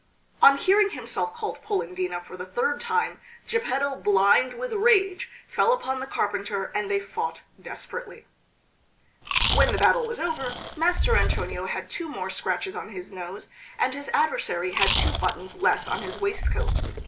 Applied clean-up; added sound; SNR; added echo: none; Chewing, mastication; -1 dB; none.